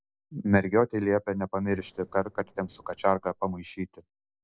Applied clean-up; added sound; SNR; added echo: neural separator model SepFormer DNS4.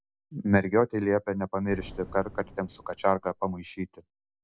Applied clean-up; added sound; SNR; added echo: none; Boom; 18 dB; none.